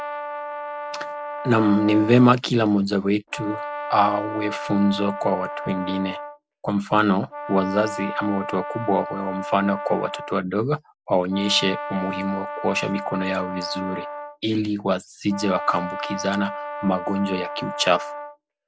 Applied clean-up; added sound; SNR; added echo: none; Brass instrument; 9 dB; none.